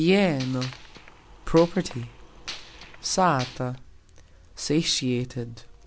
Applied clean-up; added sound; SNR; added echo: none; Gunshot, gunfire; 16 dB; none.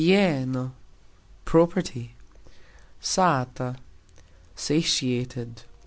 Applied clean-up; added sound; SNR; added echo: none; none; none; none.